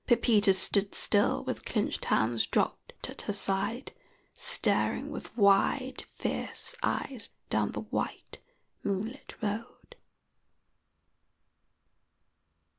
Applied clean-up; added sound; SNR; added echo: none; none; none; none.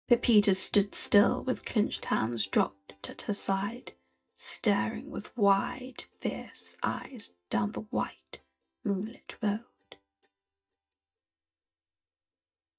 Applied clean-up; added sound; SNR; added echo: neural mask model DeepFilterNet 3.